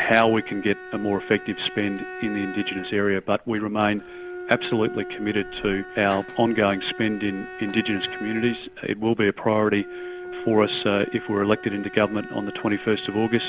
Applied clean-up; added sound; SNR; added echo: none; Bowed string instrument; 13 dB; none.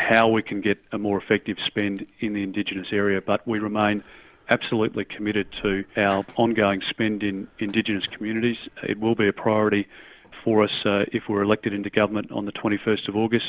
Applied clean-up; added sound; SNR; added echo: none; none; none; none.